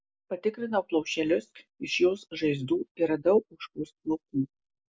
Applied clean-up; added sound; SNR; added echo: neural mask model Resemble Enhance denoiser.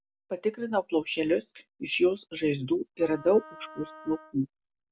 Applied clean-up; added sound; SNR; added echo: none; Wind instrument, woodwind instrument; 20 dB; none.